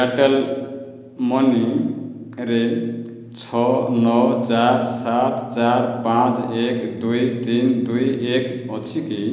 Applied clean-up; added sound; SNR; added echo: none; none; none; none.